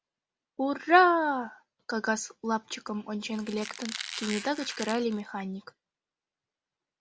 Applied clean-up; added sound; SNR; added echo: none; Squeak; 10 dB; none.